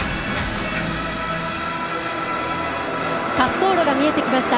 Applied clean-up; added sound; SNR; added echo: none; none; none; none.